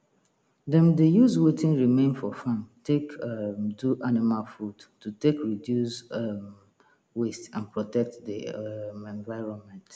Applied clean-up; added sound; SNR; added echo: none; none; none; none.